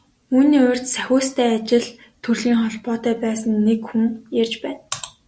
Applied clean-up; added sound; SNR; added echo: none; none; none; none.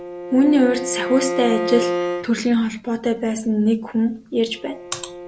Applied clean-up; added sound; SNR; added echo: none; Bowed string instrument; 8 dB; none.